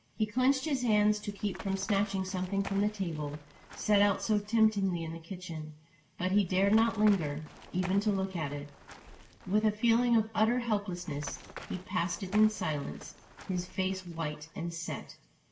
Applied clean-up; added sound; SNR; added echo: none; Run; 18 dB; reverberation time 0.7 s.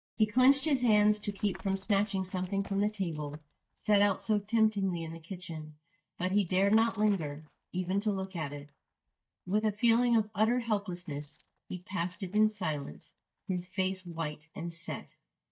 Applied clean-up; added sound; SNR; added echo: neural mask model DeepFilterNet 3.